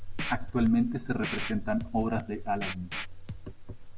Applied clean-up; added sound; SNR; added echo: none; Scratching (performance technique); 10 dB; none.